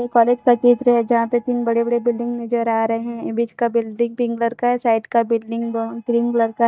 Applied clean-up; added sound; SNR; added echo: neural mask model DeepFilterNet 3.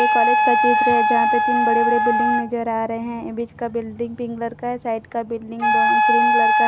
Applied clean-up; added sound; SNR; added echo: none; Wind instrument, woodwind instrument; -5 dB; none.